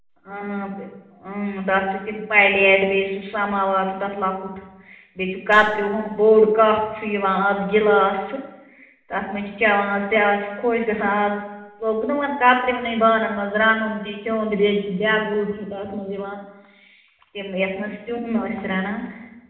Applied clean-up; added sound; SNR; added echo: none; none; none; reverberation time 0.9 s.